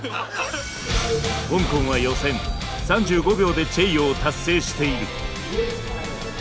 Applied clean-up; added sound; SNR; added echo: none; none; none; none.